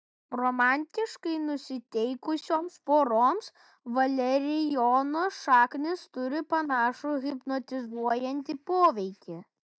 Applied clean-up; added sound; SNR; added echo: neural mask model DeepFilterNet 3.